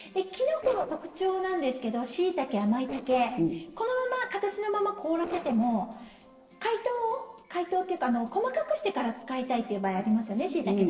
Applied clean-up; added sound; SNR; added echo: neural separator model SepFormer DNS4.